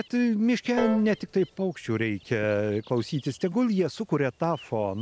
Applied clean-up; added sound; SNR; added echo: none; Piano; 12 dB; none.